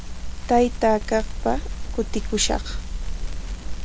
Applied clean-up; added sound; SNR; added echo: none; Crackle; 2 dB; none.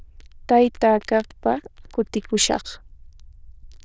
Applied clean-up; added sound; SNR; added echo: neural diffusion model UNIVERSE++.